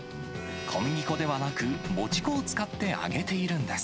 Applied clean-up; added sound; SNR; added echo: none; Bowed string instrument + Printer; 10 dB; none.